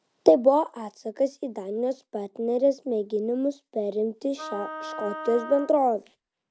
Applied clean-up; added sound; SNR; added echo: none; Wind instrument, woodwind instrument; 12 dB; none.